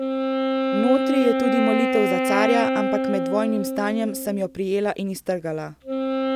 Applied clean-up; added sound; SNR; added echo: none; Wind instrument, woodwind instrument; 0 dB; none.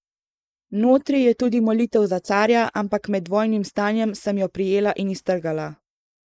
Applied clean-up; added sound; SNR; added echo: neural mask model Resemble Enhance denoiser.